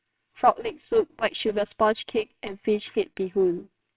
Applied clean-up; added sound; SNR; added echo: neural separator model SepFormer WHAMR!.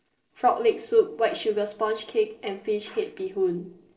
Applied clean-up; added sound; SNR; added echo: neural separator model SepFormer DNS4.